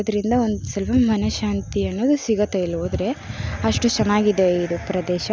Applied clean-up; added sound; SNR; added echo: none; none; none; none.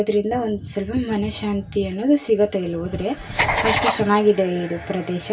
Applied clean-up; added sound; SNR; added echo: none; Writing; 5 dB; reverberation time 0.2 s.